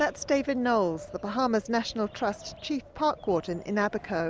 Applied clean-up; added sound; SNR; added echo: none; Wind; 19 dB; none.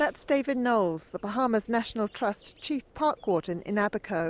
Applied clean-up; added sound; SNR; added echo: none; none; none; none.